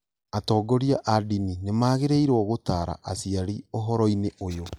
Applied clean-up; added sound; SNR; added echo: none; none; none; none.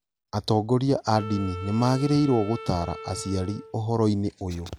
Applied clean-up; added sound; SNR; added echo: none; Wind instrument, woodwind instrument; 15 dB; none.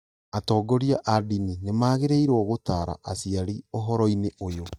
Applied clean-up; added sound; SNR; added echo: neural mask model DeepFilterNet 3.